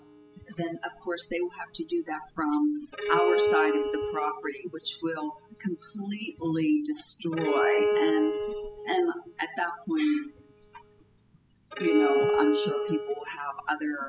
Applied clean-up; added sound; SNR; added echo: classical method spectral subtraction.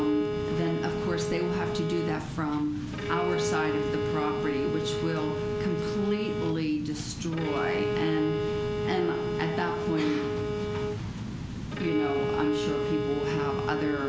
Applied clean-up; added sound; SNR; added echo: none; Bowed string instrument; 1 dB; none.